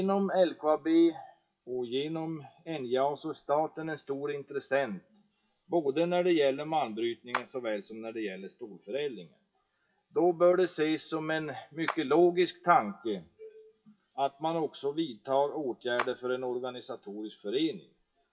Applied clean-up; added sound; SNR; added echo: classical method WPE with log-MMSE.